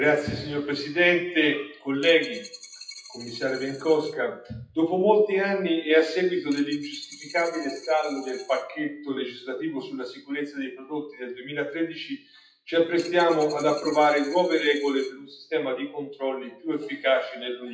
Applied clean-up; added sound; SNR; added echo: classical method WPE with log-MMSE.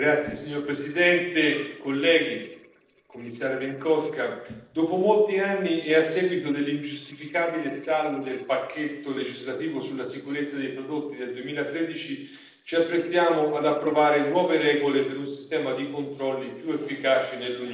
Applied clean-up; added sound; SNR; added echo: neural separator model SepFormer DNS4.